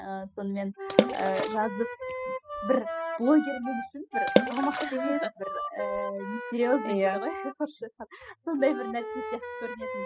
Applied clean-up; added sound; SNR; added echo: classical method spectral subtraction.